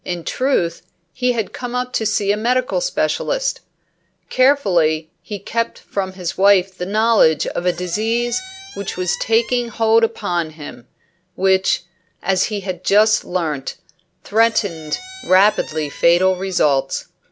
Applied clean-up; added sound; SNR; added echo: none; Squeak; 18 dB; none.